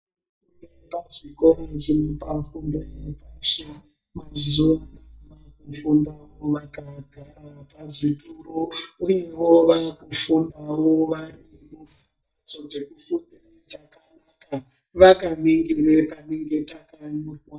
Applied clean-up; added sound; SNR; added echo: neural mask model DeepFilterNet 3.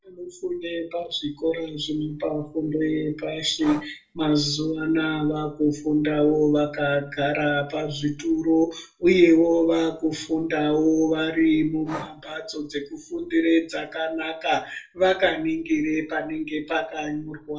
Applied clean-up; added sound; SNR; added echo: neural separator model SepFormer DNS4.